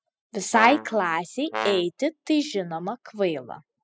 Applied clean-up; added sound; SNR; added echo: classical method spectral subtraction.